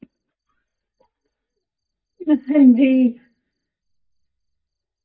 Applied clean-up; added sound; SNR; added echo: neural mask model DeepFilterNet 3.